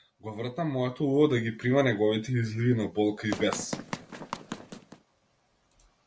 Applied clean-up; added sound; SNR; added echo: none; Run; 9 dB; none.